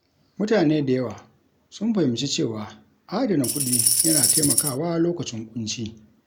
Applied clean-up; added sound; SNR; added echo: none; Tambourine; -4 dB; none.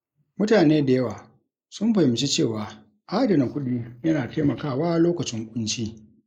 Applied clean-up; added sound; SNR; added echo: neural mask model Resemble Enhance denoiser.